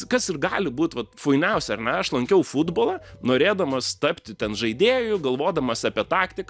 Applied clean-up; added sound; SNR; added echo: none; none; none; none.